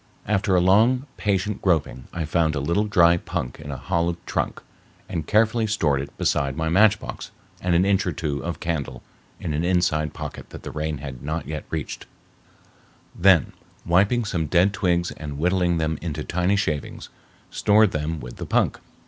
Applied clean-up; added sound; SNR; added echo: none; none; none; none.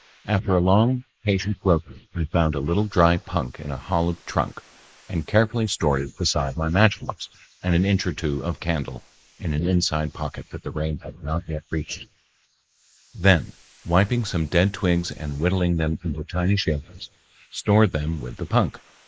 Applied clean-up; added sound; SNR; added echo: neural mask model Resemble Enhance denoiser.